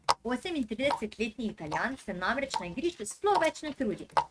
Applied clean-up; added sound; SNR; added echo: neural mask model RNNoise.